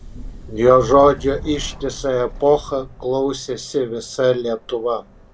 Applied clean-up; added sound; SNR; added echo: none; Subway, metro, underground + Thunder; 16 dB; none.